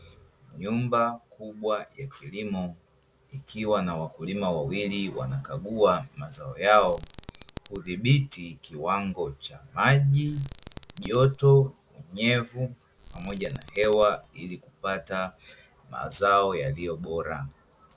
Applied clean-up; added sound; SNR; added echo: none; Alarm; 2 dB; none.